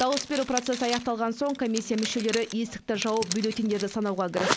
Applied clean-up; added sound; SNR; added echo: none; Zipper (clothing); 8 dB; none.